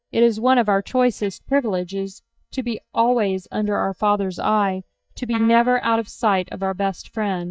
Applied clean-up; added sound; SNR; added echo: neural mask model DeepFilterNet 3.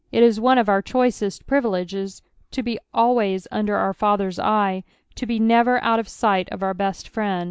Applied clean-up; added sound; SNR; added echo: none; none; none; none.